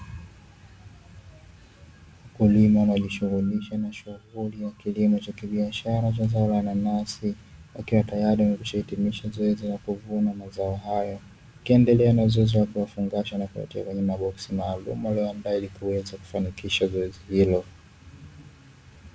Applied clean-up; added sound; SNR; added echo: none; none; none; none.